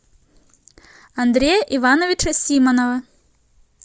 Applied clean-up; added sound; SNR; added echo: none; none; none; none.